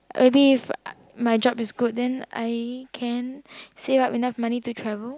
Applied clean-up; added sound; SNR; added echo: none; none; none; none.